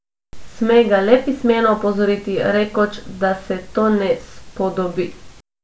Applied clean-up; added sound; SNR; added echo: none; none; none; none.